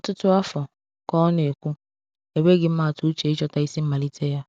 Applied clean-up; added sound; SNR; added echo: none; none; none; none.